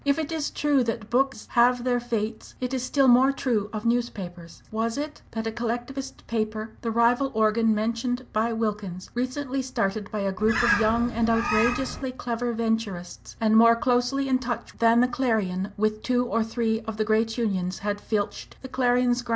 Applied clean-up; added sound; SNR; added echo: none; Bird; 3 dB; none.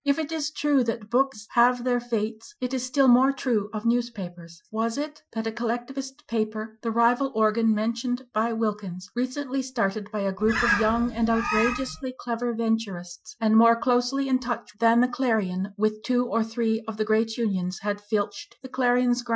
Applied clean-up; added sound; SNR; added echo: classical method Wiener filter.